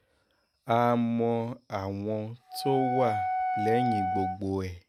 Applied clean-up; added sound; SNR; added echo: none; Wind instrument, woodwind instrument; 1 dB; none.